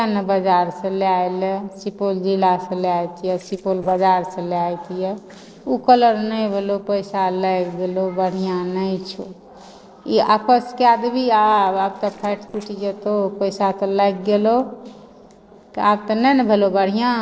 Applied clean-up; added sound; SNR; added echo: neural separator model SepFormer DNS4.